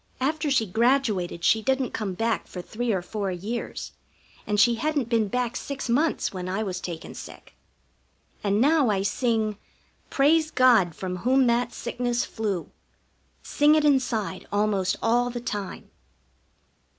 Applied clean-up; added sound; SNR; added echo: none; none; none; none.